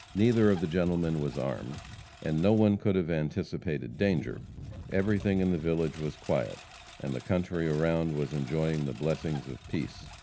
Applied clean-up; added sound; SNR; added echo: none; Engine; 18 dB; none.